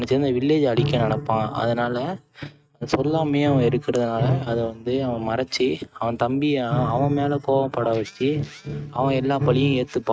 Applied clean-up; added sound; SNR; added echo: neural mask model RNNoise.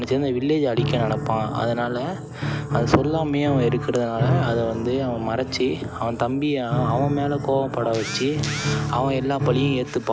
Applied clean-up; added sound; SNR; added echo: none; Piano; 4 dB; none.